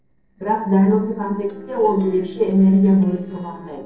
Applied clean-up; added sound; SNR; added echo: neural separator model SepFormer DNS4.